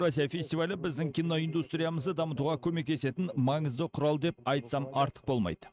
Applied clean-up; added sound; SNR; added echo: neural mask model RNNoise.